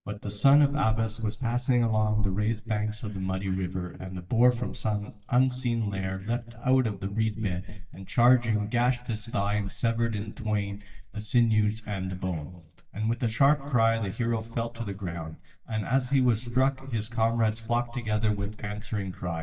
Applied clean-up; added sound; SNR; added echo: neural mask model DeepFilterNet 3.